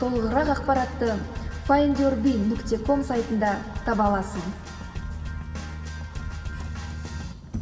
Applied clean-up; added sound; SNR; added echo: none; Sliding door; 20 dB; reverberation time 2.3 s.